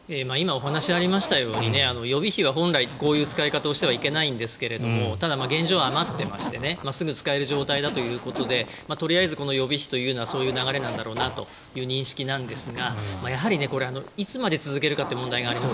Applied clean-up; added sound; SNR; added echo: none; Zipper (clothing); 12 dB; none.